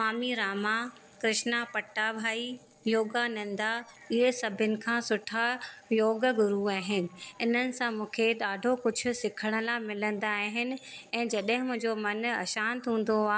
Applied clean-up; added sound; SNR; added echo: neural separator model SepFormer DNS4.